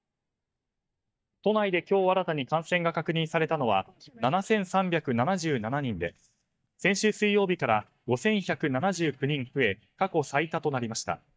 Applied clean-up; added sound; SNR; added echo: neural mask model DeepFilterNet 3.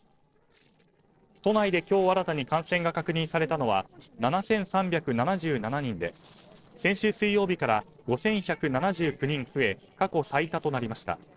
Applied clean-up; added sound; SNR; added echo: neural separator model SepFormer DNS4.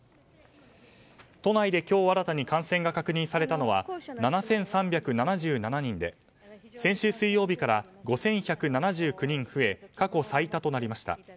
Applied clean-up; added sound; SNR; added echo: none; none; none; none.